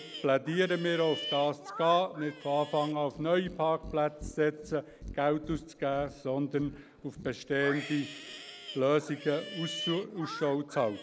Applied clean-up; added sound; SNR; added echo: none; Livestock, farm animals, working animals; 13 dB; none.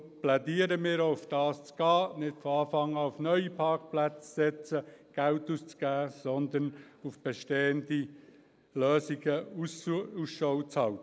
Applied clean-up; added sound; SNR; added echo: none; none; none; none.